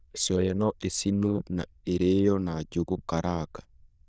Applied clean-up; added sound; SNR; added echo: neural diffusion model UNIVERSE++.